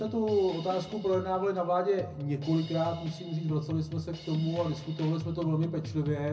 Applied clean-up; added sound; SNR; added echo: none; Drum kit; 14 dB; reverberation time 0.4 s.